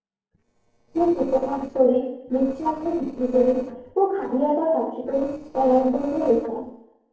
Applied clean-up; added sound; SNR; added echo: neural separator model SepFormer DNS4.